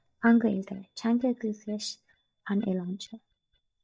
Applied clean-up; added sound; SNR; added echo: neural mask model DeepFilterNet 3.